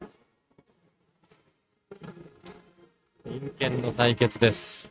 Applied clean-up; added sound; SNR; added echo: neural mask model RNNoise.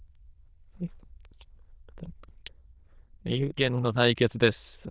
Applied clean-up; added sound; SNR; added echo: neural diffusion model UNIVERSE++.